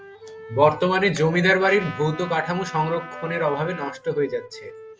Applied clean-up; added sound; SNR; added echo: none; Trumpet + Wind instrument, woodwind instrument; 14 dB; none.